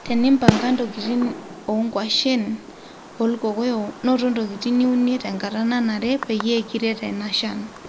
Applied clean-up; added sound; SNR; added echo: none; Fireworks; 8 dB; none.